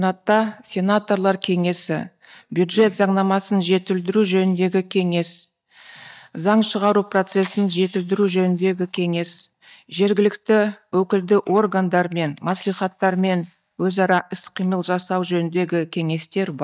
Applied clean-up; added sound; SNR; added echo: neural mask model DeepFilterNet 3.